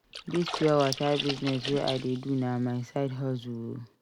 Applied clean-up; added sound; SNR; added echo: none; Splash, splatter; 11 dB; none.